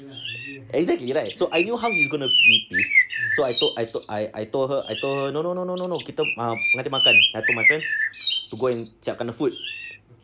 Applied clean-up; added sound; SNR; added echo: none; Bird; -3 dB; none.